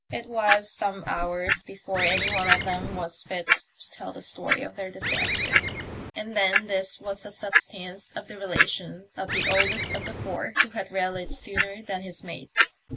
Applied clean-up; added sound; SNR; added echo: none; Bird + Clock; -2 dB; none.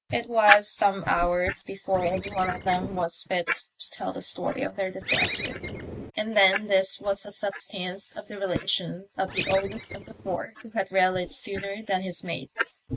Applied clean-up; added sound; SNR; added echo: neural mask model RNNoise.